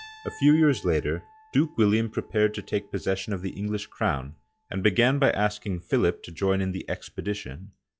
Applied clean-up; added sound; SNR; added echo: classical method log-MMSE.